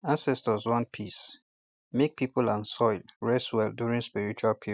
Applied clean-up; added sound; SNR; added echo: none; none; none; none.